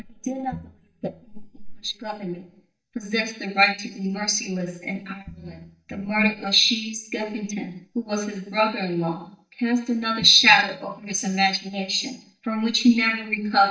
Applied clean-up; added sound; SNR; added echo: neural mask model DeepFilterNet 3.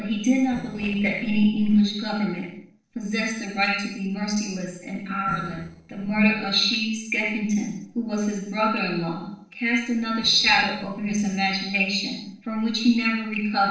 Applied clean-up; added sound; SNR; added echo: neural separator model SepFormer DNS4.